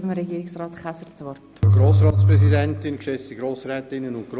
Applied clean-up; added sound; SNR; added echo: none; none; none; none.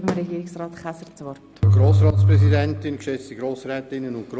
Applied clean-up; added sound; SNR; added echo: none; Fireworks; 19 dB; none.